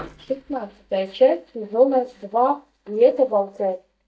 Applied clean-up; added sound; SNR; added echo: neural mask model DeepFilterNet 3.